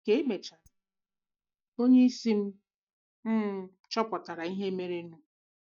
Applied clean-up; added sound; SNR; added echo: neural mask model DeepFilterNet 3.